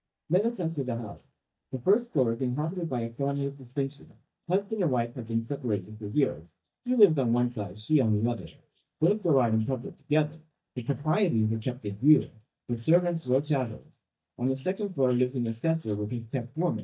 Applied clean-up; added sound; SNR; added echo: neural mask model DeepFilterNet 3.